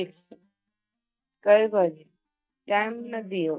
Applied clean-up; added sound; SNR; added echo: neural mask model DeepFilterNet 3.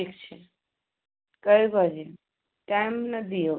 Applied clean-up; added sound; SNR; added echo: none; none; none; none.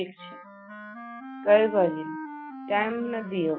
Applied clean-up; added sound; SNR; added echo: classical method Wiener filter.